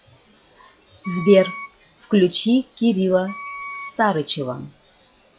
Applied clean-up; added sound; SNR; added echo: classical method log-MMSE.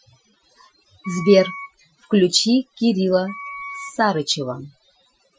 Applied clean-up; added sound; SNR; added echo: classical method Wiener filter.